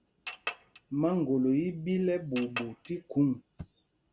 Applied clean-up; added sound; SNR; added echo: none; Chink, clink; 12 dB; none.